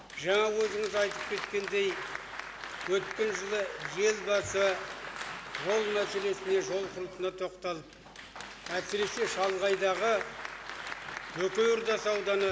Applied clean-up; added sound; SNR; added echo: none; Applause; 9 dB; none.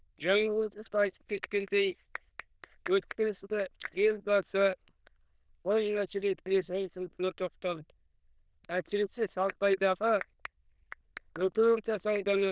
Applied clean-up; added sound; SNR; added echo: neural diffusion model UNIVERSE++.